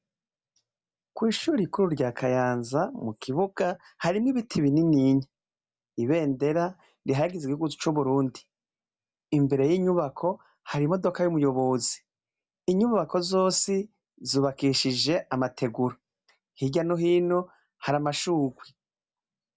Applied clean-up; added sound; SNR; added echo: none; none; none; none.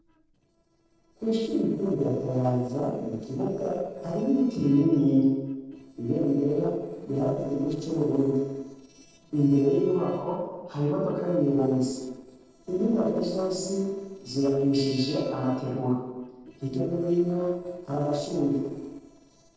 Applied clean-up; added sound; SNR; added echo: neural separator model SepFormer DNS4.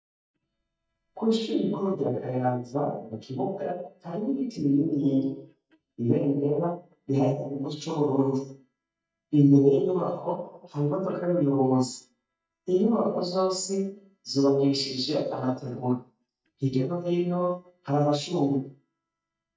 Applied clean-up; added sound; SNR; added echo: neural mask model DeepFilterNet 3.